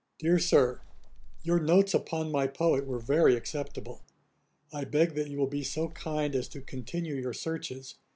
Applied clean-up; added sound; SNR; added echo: none; Wind; 11 dB; none.